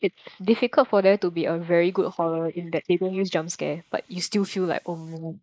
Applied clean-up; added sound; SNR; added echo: neural mask model Resemble Enhance denoiser.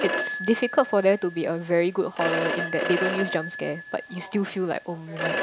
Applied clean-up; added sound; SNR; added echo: none; Telephone; 3 dB; none.